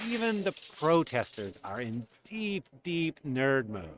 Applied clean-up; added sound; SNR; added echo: neural mask model RNNoise.